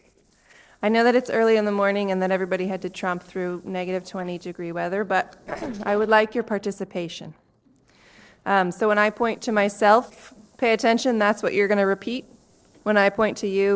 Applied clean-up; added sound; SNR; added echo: neural separator model SepFormer DNS4.